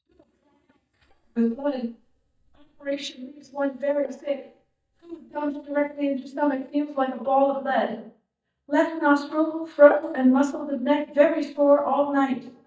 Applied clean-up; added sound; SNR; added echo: neural mask model DeepFilterNet 3.